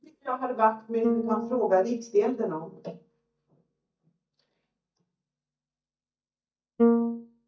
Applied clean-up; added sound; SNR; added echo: neural mask model DeepFilterNet 3.